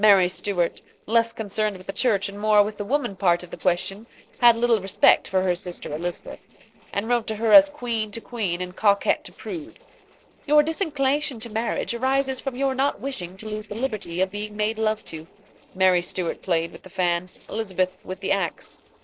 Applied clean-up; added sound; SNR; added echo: neural separator model SepFormer DNS4.